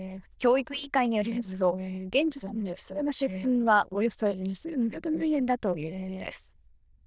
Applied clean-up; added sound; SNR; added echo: neural diffusion model UNIVERSE++.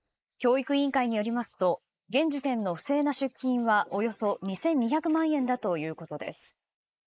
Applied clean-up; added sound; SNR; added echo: neural mask model Resemble Enhance denoiser.